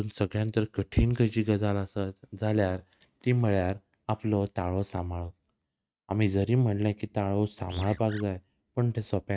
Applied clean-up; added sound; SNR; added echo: neural mask model RNNoise.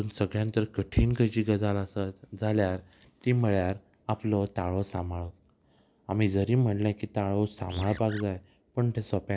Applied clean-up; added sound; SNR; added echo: none; Animal; 14 dB; none.